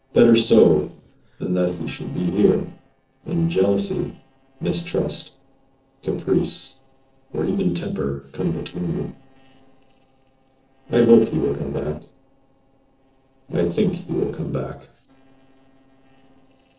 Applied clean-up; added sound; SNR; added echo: neural separator model SepFormer DNS4.